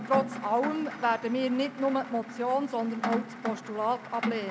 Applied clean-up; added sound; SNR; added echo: none; Rain; 7 dB; none.